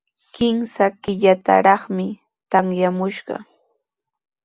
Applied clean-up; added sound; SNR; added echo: none; none; none; none.